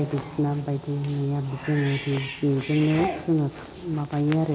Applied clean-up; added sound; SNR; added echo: none; Bathtub (filling or washing) / Cat; 13 dB; none.